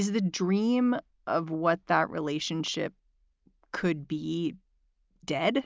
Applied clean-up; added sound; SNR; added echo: none; none; none; none.